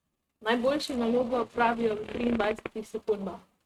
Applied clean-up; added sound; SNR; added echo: neural mask model RNNoise.